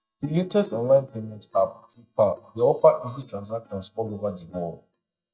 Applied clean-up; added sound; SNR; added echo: neural mask model DeepFilterNet 3.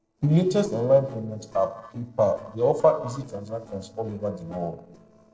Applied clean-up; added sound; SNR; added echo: neural separator model SepFormer DNS4.